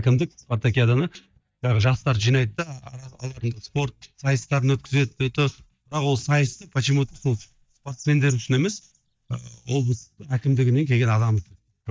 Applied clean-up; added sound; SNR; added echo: neural mask model DeepFilterNet 3.